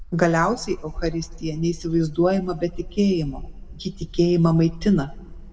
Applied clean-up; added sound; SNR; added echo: none; Wind; 13 dB; reverberation time 0.8 s.